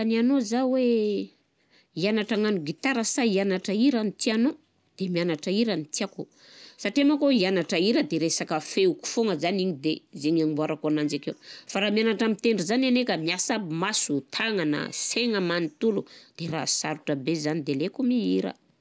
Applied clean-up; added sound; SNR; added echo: none; none; none; none.